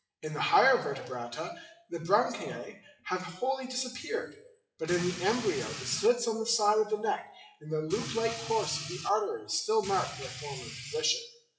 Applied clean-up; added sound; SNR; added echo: classical method WPE with log-MMSE.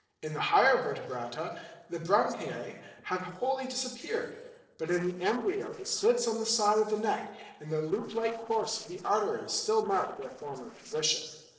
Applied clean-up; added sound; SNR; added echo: neural separator model SepFormer DNS4.